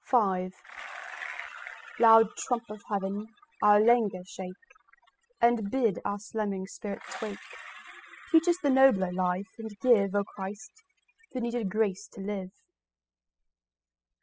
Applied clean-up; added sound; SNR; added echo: classical method spectral subtraction.